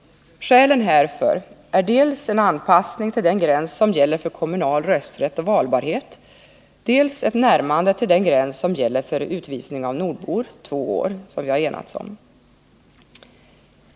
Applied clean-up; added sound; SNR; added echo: none; none; none; none.